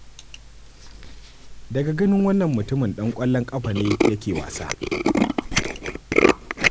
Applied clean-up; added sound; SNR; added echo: none; Tools; 0 dB; none.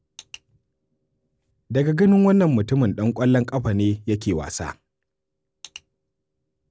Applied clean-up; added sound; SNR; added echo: none; none; none; none.